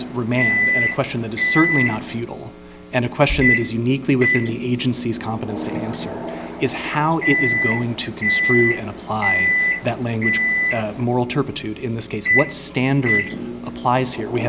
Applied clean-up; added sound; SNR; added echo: none; Microwave oven; 1 dB; none.